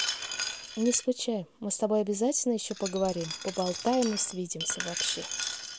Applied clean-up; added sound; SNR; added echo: none; Glass; 7 dB; none.